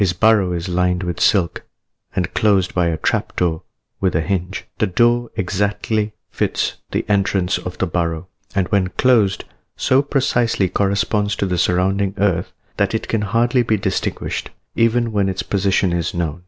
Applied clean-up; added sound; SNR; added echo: none; none; none; none.